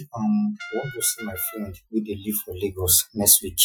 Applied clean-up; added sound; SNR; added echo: classical method Wiener filter.